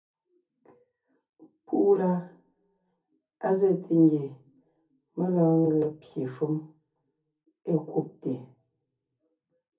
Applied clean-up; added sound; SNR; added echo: none; none; none; reverberation time 0.3 s.